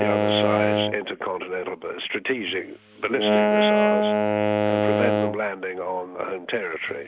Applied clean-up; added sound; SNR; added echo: none; Wind instrument, woodwind instrument; -5 dB; none.